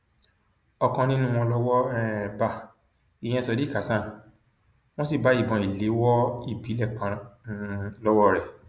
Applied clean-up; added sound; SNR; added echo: none; none; none; none.